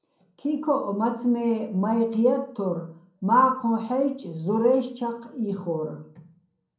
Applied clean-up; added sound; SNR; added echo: none; none; none; reverberation time 0.6 s.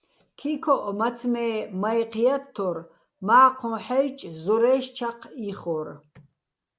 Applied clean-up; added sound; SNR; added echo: none; none; none; none.